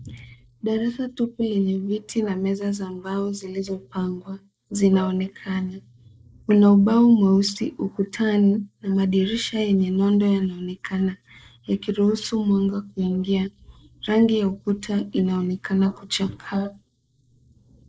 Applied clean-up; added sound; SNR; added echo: neural mask model Resemble Enhance denoiser.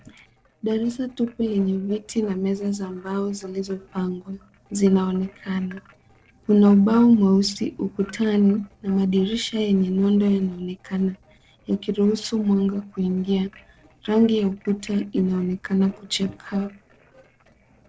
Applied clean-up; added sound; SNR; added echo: neural separator model SepFormer DNS4.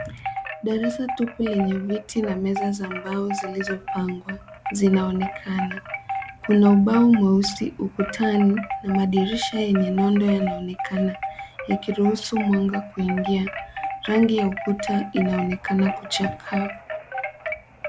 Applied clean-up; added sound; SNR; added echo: none; Wind chime; 9 dB; none.